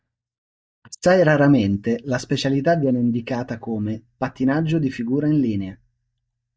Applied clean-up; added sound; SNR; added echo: neural mask model DeepFilterNet 3.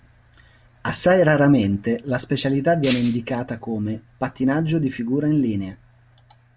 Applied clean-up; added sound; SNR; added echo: none; Rattle (instrument); -3 dB; none.